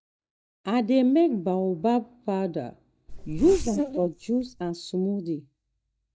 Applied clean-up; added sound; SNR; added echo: neural mask model DeepFilterNet 3.